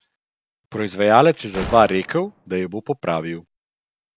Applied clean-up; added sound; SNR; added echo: none; Gunshot, gunfire; 16 dB; none.